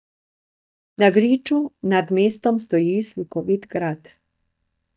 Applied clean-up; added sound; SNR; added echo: neural mask model DeepFilterNet 3.